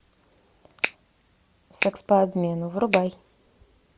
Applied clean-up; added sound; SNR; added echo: none; Finger snapping; 2 dB; none.